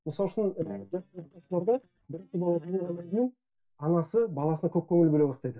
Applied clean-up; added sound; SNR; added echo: neural mask model DeepFilterNet 3.